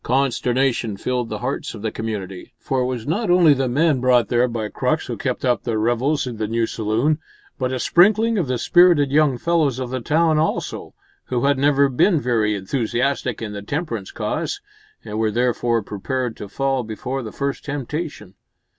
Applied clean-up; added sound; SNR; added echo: none; none; none; none.